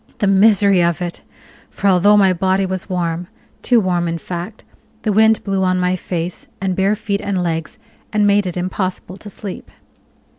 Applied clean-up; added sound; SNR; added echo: none; none; none; none.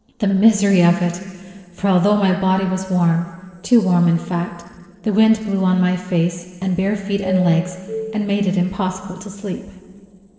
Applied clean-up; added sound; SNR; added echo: neural separator model SepFormer DNS4.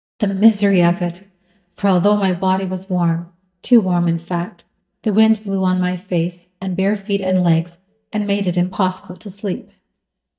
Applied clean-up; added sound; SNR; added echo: neural mask model DeepFilterNet 3.